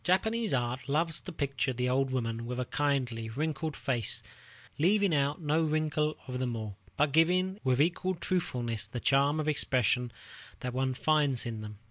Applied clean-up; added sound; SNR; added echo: none; none; none; none.